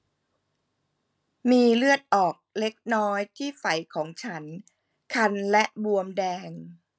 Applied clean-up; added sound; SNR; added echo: none; none; none; none.